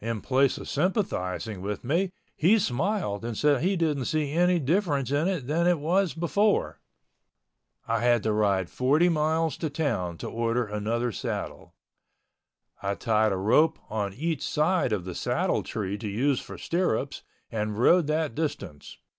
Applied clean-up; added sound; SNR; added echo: none; none; none; none.